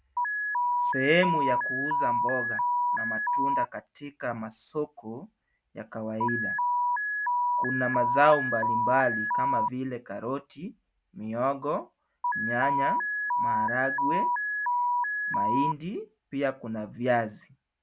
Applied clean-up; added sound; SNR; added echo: none; Alarm; -2 dB; none.